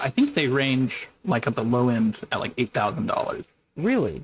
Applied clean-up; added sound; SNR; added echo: neural mask model RNNoise.